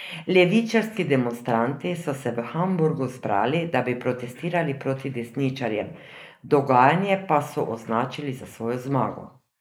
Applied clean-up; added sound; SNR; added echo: neural mask model Resemble Enhance denoiser.